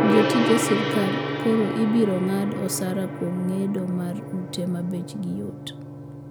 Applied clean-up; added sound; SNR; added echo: none; Gong; 3 dB; none.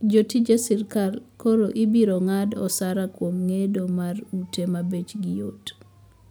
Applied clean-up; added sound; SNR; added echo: none; none; none; none.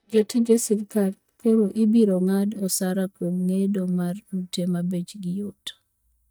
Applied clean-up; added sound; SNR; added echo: neural mask model DeepFilterNet 3.